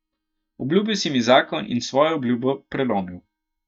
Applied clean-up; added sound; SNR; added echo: neural mask model DeepFilterNet 3.